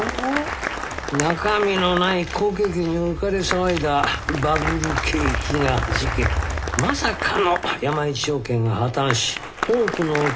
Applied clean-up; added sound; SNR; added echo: none; Applause; 7 dB; reverberation time 0.3 s.